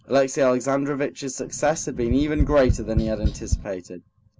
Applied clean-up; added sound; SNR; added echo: none; Tap; 2 dB; none.